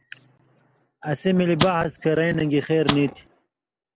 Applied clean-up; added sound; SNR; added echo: none; Rattle (instrument); 3 dB; none.